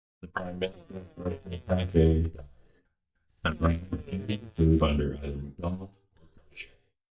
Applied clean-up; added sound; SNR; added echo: neural mask model DeepFilterNet 3.